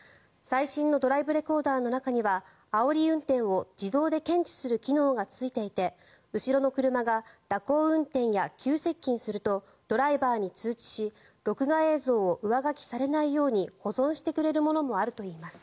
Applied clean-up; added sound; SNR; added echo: none; none; none; none.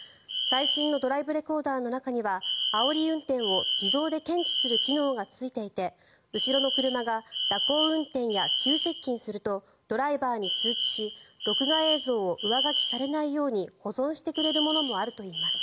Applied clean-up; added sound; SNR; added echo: none; Alarm; 2 dB; none.